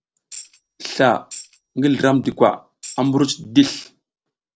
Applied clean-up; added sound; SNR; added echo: neural separator model SepFormer DNS4.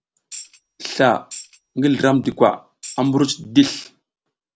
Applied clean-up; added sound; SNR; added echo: none; Tambourine; 20 dB; none.